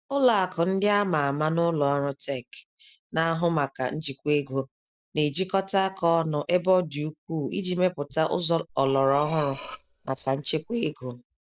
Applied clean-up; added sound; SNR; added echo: neural mask model DeepFilterNet 3.